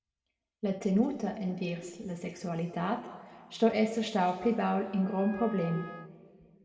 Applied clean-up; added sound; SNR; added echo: none; Wind instrument, woodwind instrument; 17 dB; reverberation time 1.5 s.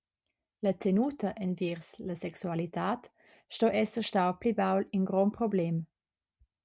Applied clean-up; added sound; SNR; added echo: none; none; none; none.